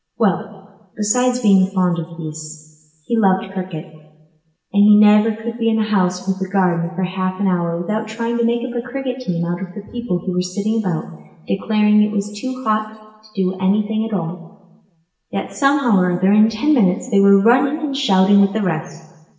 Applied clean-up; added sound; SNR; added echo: none; none; none; reverberation time 1.1 s.